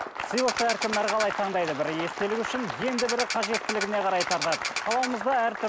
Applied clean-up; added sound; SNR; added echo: none; Ratchet, pawl; 6 dB; none.